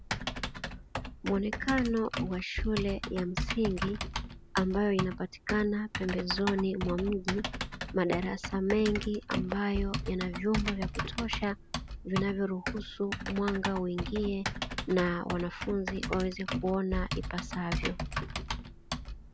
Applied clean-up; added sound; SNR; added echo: none; Typing; 4 dB; none.